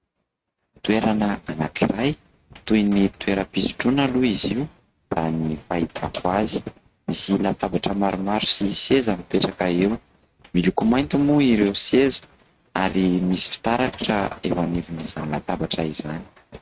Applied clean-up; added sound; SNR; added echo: neural mask model RNNoise.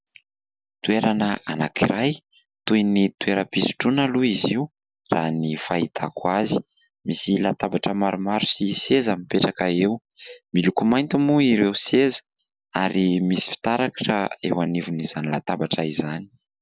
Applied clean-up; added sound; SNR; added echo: none; none; none; none.